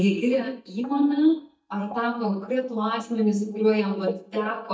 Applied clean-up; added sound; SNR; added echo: neural mask model DeepFilterNet 3.